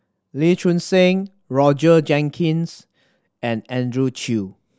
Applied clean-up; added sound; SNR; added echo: none; none; none; none.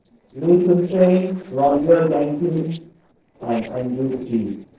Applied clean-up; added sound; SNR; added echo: neural separator model SepFormer DNS4.